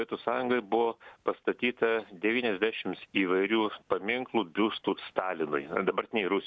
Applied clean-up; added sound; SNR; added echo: none; none; none; none.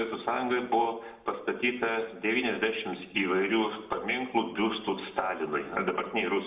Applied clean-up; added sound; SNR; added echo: none; none; none; reverberation time 0.6 s.